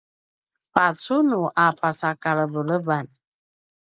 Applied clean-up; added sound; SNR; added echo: neural mask model Resemble Enhance denoiser.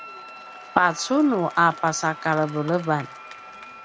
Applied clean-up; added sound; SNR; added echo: none; Wind instrument, woodwind instrument + Applause / Crowd / Cheering; 16 dB; none.